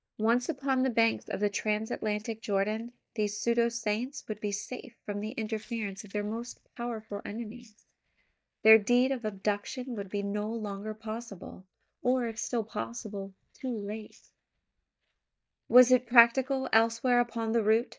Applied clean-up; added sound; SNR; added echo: neural mask model DeepFilterNet 3.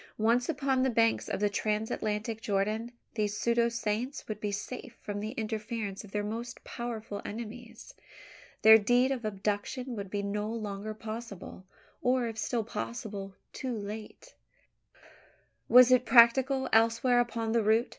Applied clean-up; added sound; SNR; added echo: none; none; none; none.